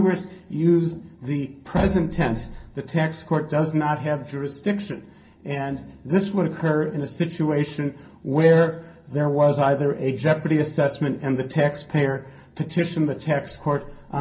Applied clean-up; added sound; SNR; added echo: none; none; none; reverberation time 0.3 s.